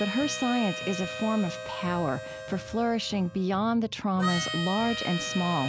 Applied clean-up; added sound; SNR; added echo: none; Harmonica; 8 dB; none.